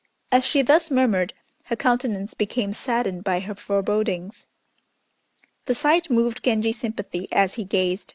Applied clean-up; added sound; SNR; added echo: none; none; none; none.